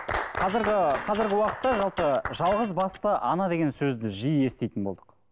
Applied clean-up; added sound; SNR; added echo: none; Electric guitar; 17 dB; none.